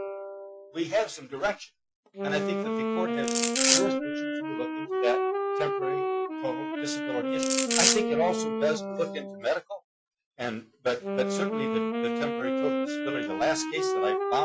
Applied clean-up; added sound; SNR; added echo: classical method Wiener filter.